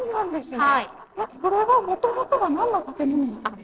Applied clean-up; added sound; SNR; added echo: neural separator model SepFormer DNS4.